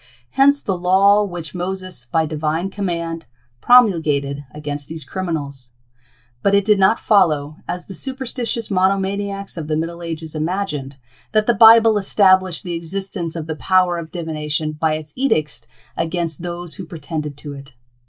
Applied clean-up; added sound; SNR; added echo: neural mask model Resemble Enhance denoiser.